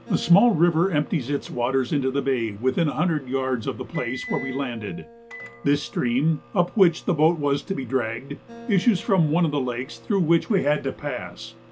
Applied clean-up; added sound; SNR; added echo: none; Acoustic guitar + Microwave oven; 19 dB; none.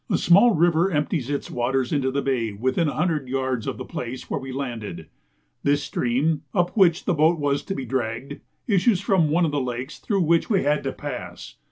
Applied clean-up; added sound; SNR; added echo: none; none; none; none.